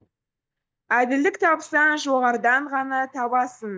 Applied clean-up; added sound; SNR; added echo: neural mask model DeepFilterNet 3.